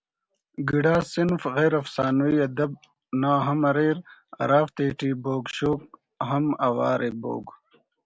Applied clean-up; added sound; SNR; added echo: none; none; none; none.